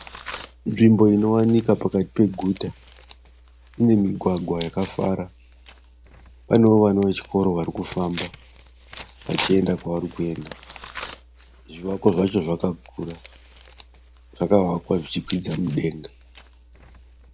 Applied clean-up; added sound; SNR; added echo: none; Tearing; 18 dB; none.